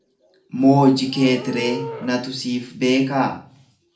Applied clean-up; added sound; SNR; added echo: none; Livestock, farm animals, working animals; 17 dB; reverberation time 0.4 s.